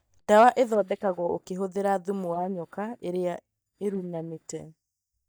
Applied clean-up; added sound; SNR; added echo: neural mask model DeepFilterNet 3.